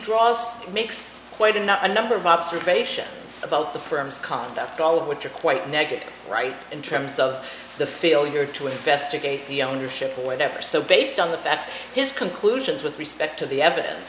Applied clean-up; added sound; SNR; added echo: none; none; none; none.